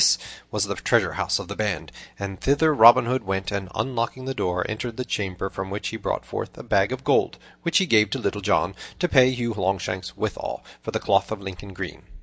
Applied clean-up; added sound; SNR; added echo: none; none; none; none.